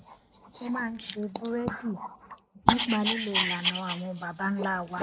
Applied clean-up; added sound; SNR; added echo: neural mask model Resemble Enhance denoiser.